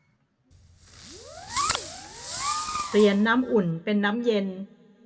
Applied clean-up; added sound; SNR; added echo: none; Fireworks; 6 dB; reverberation time 1.4 s.